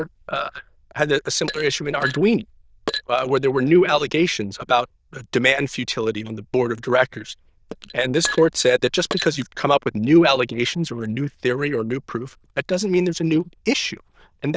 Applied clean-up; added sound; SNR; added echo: neural diffusion model UNIVERSE++.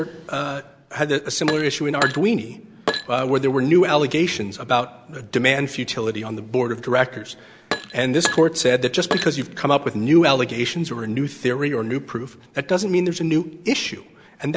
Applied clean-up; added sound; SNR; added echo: none; Glass; 9 dB; none.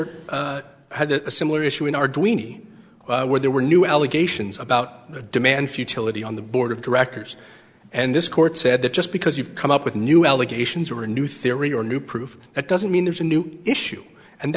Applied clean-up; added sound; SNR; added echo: none; none; none; none.